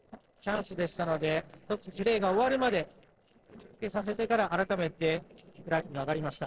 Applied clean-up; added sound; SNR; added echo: neural separator model SepFormer DNS4.